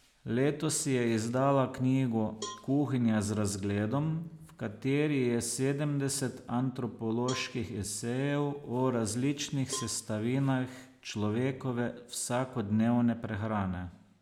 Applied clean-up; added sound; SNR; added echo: none; Cowbell; 18 dB; none.